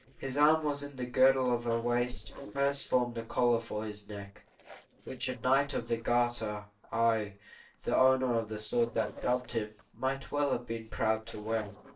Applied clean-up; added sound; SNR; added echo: neural separator model SepFormer DNS4.